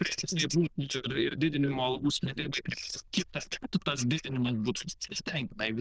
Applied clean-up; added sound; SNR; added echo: neural diffusion model UNIVERSE++.